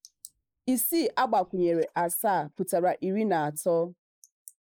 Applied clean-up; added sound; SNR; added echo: neural mask model Resemble Enhance denoiser.